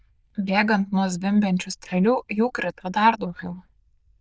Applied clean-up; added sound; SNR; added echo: neural diffusion model UNIVERSE++.